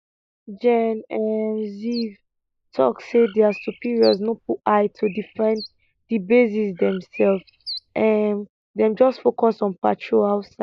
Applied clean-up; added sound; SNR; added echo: neural mask model Resemble Enhance denoiser.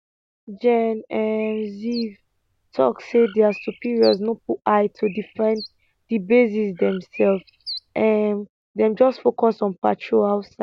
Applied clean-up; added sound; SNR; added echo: none; Bird; 19 dB; none.